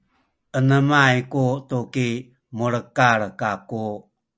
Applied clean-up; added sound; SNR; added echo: none; none; none; none.